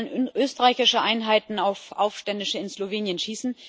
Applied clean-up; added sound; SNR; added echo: none; none; none; none.